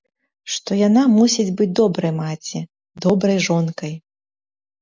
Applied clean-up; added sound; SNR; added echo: none; none; none; none.